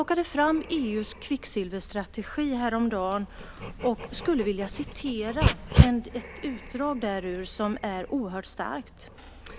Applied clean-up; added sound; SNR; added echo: none; Dog; 2 dB; none.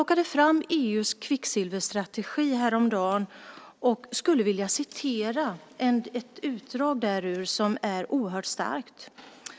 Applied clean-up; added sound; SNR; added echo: none; none; none; none.